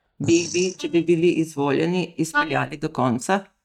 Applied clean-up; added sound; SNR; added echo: neural mask model DeepFilterNet 3.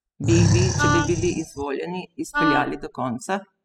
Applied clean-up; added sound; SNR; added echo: classical method spectral subtraction.